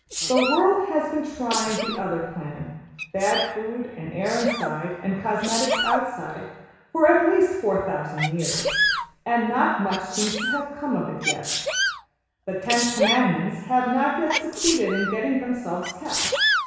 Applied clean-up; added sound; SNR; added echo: none; Sneeze; 4 dB; reverberation time 1.1 s.